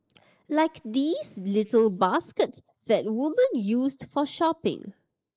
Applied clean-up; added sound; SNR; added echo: neural mask model Resemble Enhance denoiser.